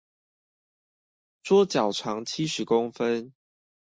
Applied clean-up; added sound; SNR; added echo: neural mask model Resemble Enhance denoiser.